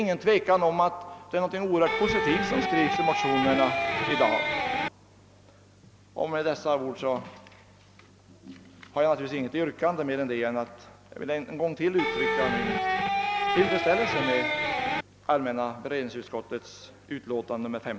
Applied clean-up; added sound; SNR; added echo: none; Electric guitar; -2 dB; none.